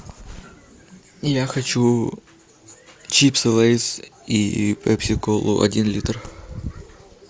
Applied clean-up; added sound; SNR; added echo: none; none; none; none.